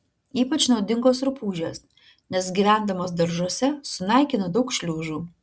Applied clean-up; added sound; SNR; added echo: none; none; none; none.